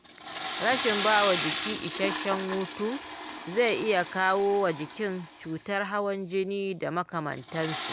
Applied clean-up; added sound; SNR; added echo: none; Toilet flush / Water; 5 dB; none.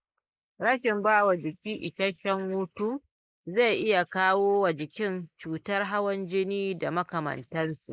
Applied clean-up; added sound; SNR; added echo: neural mask model Resemble Enhance denoiser.